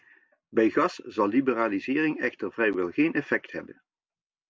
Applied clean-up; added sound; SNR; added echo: none; none; none; none.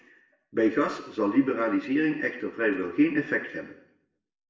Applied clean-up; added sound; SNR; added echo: none; none; none; reverberation time 0.7 s.